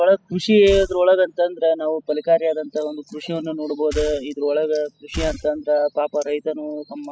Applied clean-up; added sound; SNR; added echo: classical method spectral subtraction.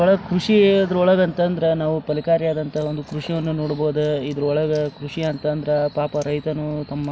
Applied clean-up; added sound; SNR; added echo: none; none; none; none.